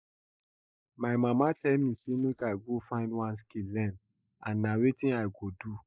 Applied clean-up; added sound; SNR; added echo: neural mask model Resemble Enhance denoiser.